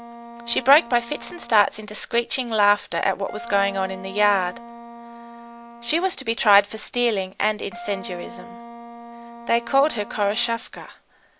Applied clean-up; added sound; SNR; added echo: none; Wind instrument, woodwind instrument; 16 dB; none.